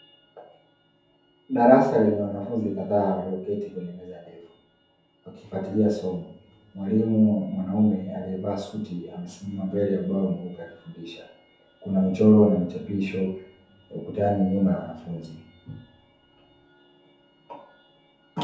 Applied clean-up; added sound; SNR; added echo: none; none; none; reverberation time 0.6 s.